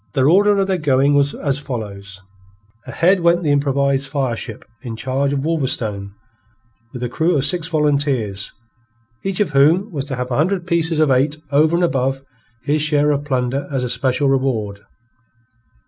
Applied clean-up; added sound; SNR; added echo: none; none; none; none.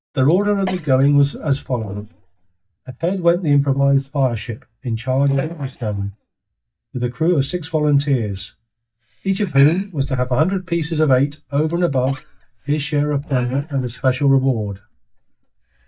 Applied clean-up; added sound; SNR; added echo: neural mask model DeepFilterNet 3.